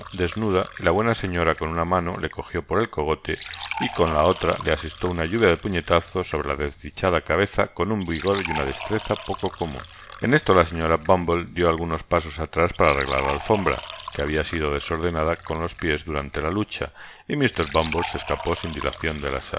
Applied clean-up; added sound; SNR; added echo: none; Fill (with liquid) / Trickle, dribble; 13 dB; none.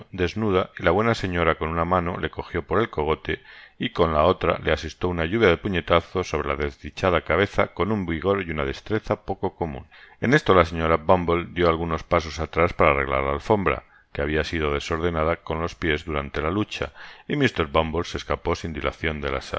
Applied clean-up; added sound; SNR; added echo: none; none; none; none.